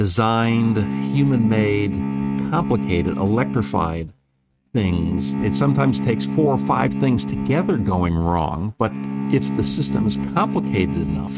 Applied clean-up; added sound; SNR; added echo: neural mask model RNNoise.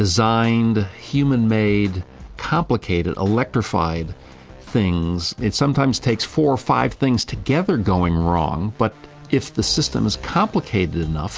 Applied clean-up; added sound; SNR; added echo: none; none; none; none.